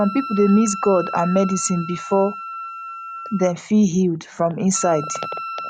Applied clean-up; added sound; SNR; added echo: none; Wind instrument, woodwind instrument; 11 dB; none.